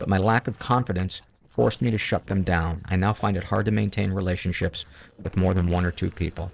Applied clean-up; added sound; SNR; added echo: neural separator model SepFormer DNS4.